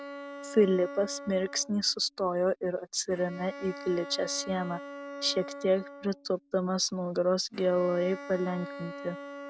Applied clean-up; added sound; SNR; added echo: none; Bowed string instrument; 13 dB; none.